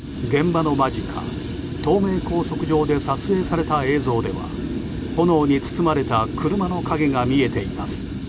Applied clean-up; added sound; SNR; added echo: none; none; none; none.